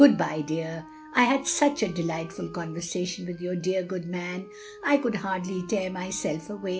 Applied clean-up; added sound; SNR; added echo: none; Wind instrument, woodwind instrument; 19 dB; none.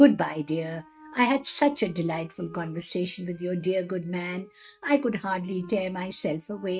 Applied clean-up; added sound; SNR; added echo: neural mask model RNNoise.